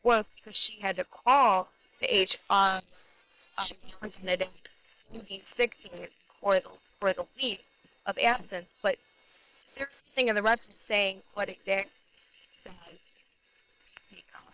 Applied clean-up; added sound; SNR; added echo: neural separator model SepFormer WHAM!.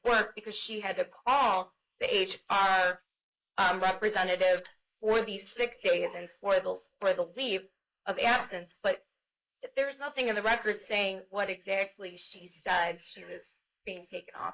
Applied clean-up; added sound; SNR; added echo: neural mask model Resemble Enhance denoiser.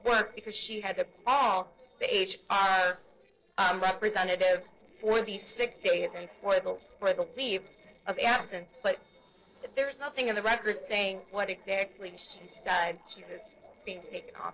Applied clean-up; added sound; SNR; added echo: neural separator model SepFormer DNS4.